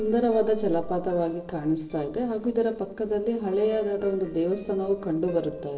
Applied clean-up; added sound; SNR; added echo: neural separator model SepFormer DNS4.